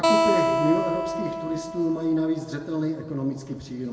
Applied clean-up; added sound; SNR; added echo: none; Acoustic guitar; -1 dB; reverberation time 1.5 s.